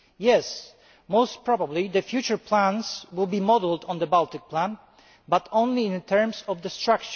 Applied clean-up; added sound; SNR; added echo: none; none; none; none.